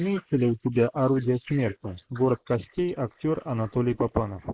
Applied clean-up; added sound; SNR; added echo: neural mask model Resemble Enhance denoiser.